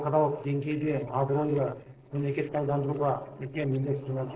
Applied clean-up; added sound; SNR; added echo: neural separator model SepFormer DNS4.